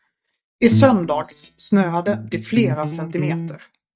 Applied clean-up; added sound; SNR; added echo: neural mask model DeepFilterNet 3.